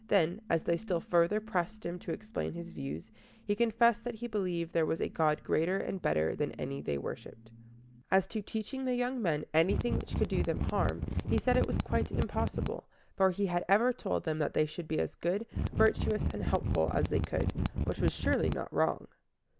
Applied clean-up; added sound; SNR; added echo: none; Mechanisms; 1 dB; none.